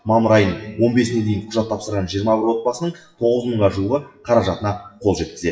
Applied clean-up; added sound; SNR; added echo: classical method WPE with log-MMSE.